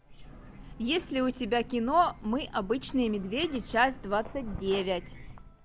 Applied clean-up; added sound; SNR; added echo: none; Train / Breathing; 15 dB; none.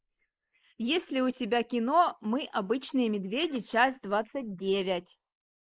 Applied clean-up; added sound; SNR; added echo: neural mask model Resemble Enhance denoiser.